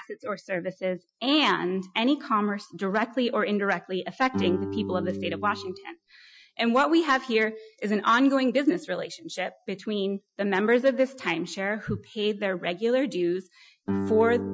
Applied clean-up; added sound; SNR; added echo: classical method Wiener filter.